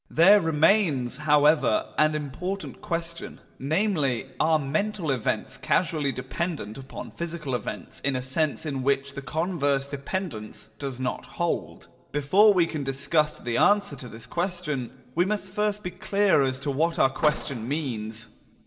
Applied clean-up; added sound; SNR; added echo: none; Car; 14 dB; reverberation time 1.2 s.